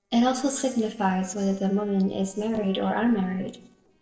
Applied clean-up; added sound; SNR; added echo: neural separator model SepFormer DNS4.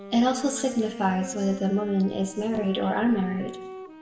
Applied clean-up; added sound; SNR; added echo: none; Wind instrument, woodwind instrument; 14 dB; reverberation time 0.8 s.